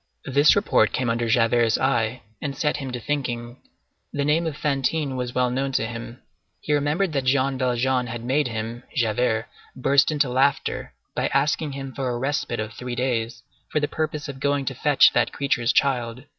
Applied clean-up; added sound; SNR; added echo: none; none; none; none.